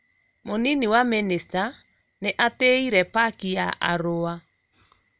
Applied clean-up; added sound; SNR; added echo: none; none; none; none.